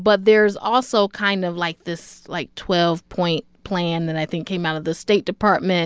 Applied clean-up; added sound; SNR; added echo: none; none; none; none.